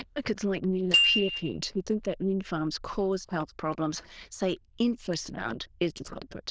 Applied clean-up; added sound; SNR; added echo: neural diffusion model UNIVERSE++.